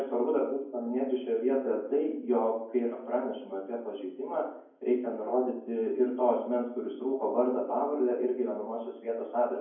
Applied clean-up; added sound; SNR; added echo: none; none; none; reverberation time 0.9 s.